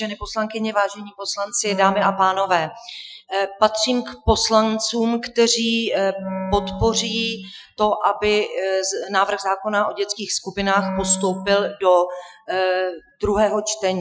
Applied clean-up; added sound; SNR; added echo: classical method Wiener filter.